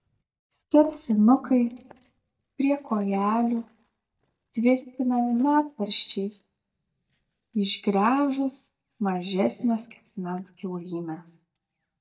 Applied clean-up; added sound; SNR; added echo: neural mask model DeepFilterNet 3.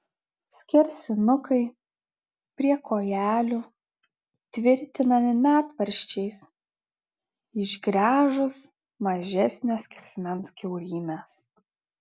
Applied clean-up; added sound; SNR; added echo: none; none; none; none.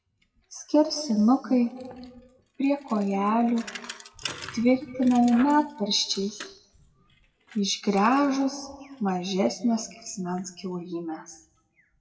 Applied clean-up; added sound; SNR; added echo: classical method WPE with log-MMSE.